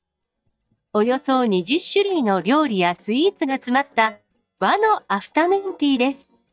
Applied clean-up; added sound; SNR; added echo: neural mask model DeepFilterNet 3.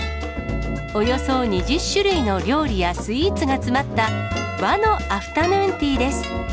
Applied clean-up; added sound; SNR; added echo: none; Wind instrument, woodwind instrument; 15 dB; none.